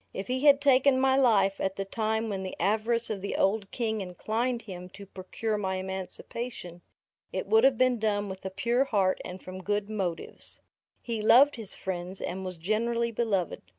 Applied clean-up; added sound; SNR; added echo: none; none; none; none.